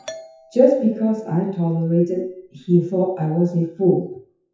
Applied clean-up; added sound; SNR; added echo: classical method WPE with log-MMSE.